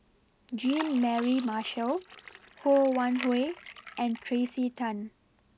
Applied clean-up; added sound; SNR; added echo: none; Fill (with liquid); 16 dB; none.